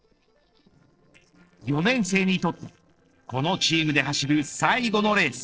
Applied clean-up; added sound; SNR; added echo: neural separator model SepFormer DNS4.